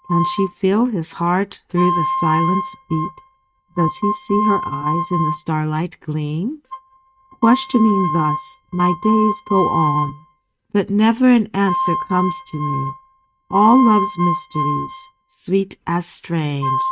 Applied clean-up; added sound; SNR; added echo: neural mask model RNNoise.